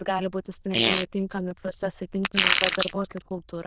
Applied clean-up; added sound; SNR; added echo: neural diffusion model UNIVERSE++.